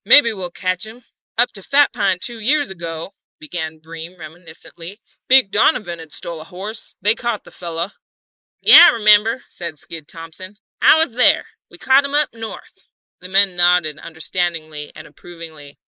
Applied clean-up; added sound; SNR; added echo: neural mask model Resemble Enhance denoiser.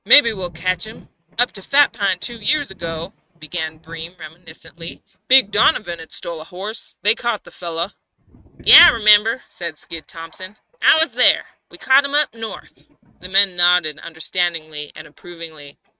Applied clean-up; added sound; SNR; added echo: neural mask model RNNoise.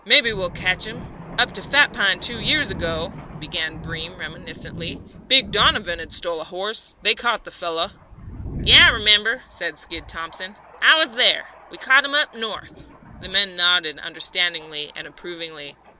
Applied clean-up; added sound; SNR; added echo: none; Thunder; 16 dB; none.